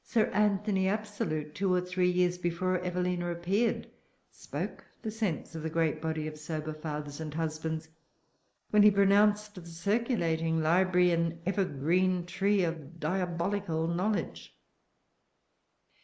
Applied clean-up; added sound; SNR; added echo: neural mask model Resemble Enhance denoiser.